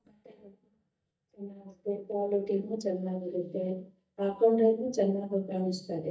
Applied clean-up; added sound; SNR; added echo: neural mask model DeepFilterNet 3.